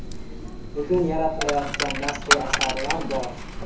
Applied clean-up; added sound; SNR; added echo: none; Coin (dropping); 0 dB; reverberation time 0.6 s.